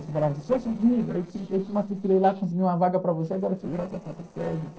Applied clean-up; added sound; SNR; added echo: neural separator model SepFormer DNS4.